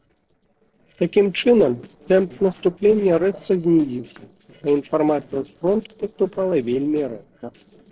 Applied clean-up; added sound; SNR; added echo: neural separator model SepFormer DNS4.